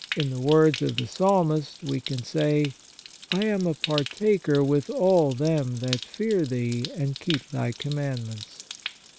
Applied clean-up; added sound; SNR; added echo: none; Stream; 13 dB; none.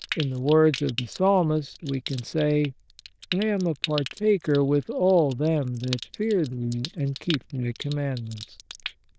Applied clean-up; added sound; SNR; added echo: neural diffusion model UNIVERSE++.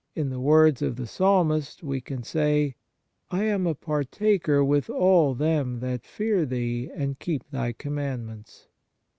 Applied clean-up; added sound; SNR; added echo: none; none; none; none.